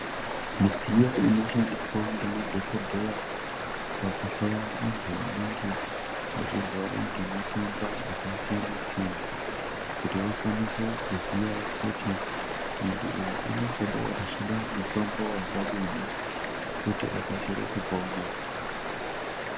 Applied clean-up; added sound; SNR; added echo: none; Stream; 1 dB; none.